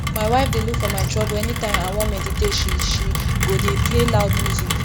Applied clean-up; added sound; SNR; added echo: none; Rain; -4 dB; none.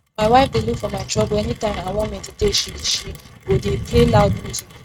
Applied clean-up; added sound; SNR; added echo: neural mask model RNNoise.